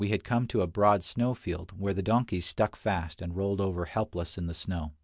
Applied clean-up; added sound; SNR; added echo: none; none; none; none.